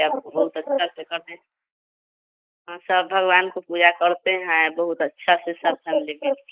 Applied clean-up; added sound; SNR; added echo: neural mask model Resemble Enhance denoiser.